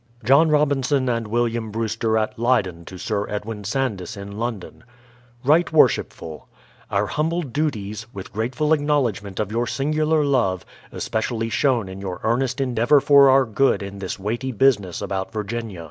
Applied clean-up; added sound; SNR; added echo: none; none; none; none.